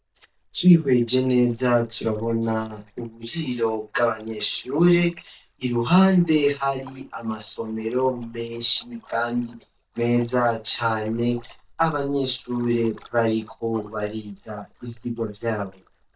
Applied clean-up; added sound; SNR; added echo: neural mask model DeepFilterNet 3.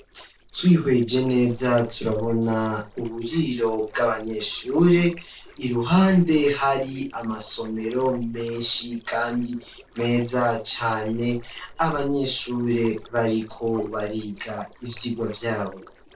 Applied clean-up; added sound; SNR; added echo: neural separator model SepFormer DNS4.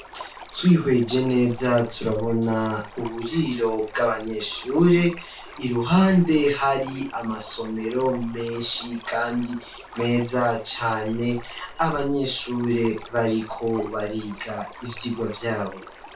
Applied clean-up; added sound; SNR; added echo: none; Stream; 16 dB; reverberation time 0.3 s.